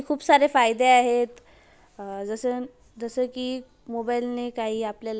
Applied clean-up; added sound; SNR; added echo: none; none; none; none.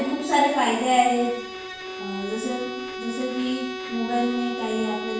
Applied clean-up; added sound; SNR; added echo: none; Bowed string instrument; 9 dB; reverberation time 0.6 s.